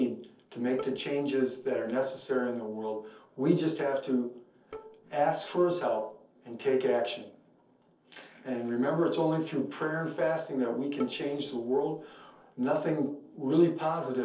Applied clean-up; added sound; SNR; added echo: neural separator model SepFormer DNS4.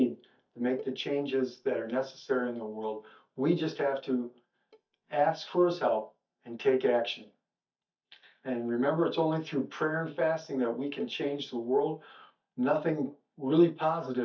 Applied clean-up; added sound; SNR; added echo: neural mask model DeepFilterNet 3.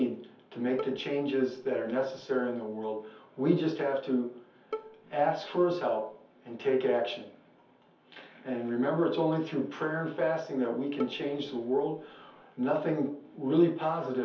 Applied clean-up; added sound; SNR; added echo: none; Bowed string instrument; 14 dB; reverberation time 0.5 s.